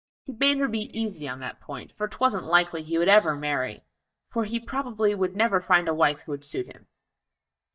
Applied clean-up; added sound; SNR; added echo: neural mask model DeepFilterNet 3.